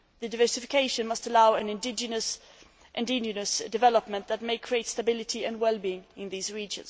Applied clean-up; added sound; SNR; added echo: none; none; none; none.